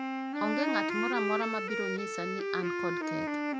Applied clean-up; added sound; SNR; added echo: none; Wind instrument, woodwind instrument; -3 dB; none.